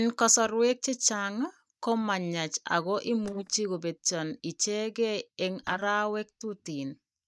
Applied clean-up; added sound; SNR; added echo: neural mask model DeepFilterNet 3.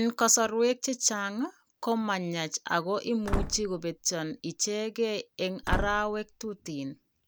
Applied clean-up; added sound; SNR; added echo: none; Slam / Wood; 5 dB; none.